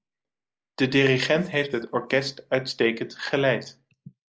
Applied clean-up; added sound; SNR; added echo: neural mask model Resemble Enhance denoiser.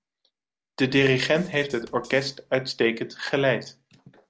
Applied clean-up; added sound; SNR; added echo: neural separator model SepFormer DNS4.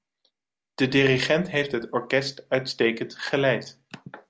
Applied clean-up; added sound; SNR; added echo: none; none; none; none.